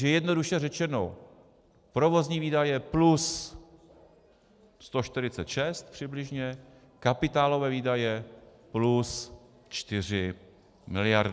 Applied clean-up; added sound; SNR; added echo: none; none; none; none.